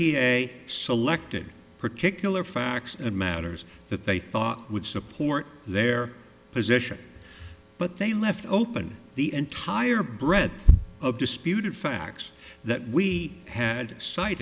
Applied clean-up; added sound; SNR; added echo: none; none; none; none.